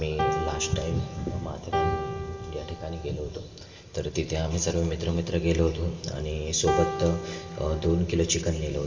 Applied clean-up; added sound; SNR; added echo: none; Piano; 4 dB; reverberation time 2.7 s.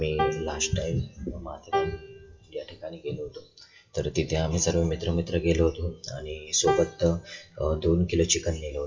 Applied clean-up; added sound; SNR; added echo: classical method WPE with log-MMSE.